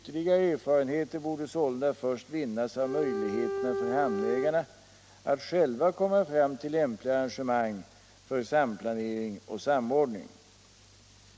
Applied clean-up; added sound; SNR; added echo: none; Bowed string instrument; 3 dB; none.